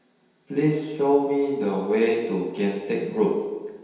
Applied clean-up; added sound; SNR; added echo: none; none; none; reverberation time 1.2 s.